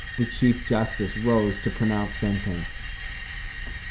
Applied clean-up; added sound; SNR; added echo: none; Screech; 11 dB; none.